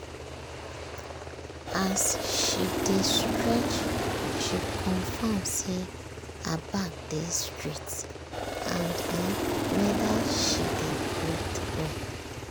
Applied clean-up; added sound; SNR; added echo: none; Aircraft; -1 dB; none.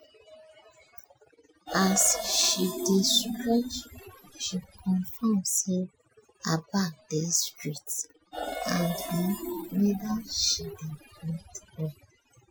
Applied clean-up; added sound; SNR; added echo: classical method Wiener filter.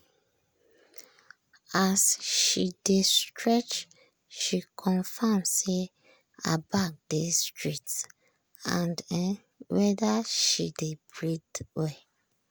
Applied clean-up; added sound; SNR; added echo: none; none; none; none.